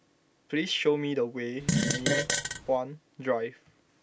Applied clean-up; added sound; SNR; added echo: none; Fart; -3 dB; none.